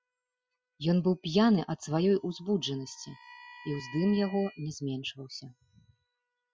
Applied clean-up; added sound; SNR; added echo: classical method Wiener filter.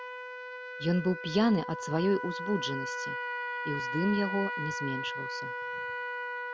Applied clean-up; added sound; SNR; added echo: none; Trumpet; 4 dB; none.